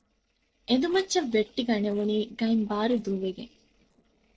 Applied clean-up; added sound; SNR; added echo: neural separator model SepFormer DNS4.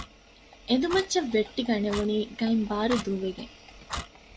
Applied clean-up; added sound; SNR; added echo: none; Clock; 14 dB; none.